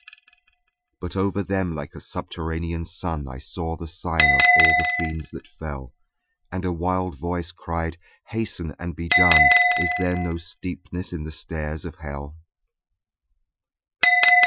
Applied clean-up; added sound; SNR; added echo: classical method Wiener filter.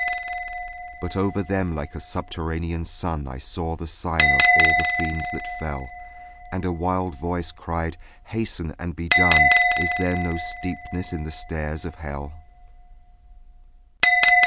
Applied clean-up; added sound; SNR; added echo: none; Bell; -3 dB; none.